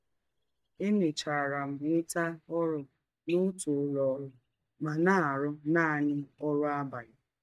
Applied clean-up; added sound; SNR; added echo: neural mask model DeepFilterNet 3.